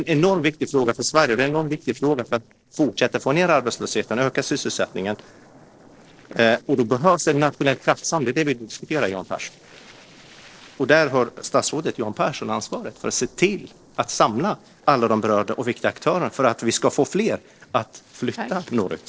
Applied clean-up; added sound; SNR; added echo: neural separator model SepFormer DNS4.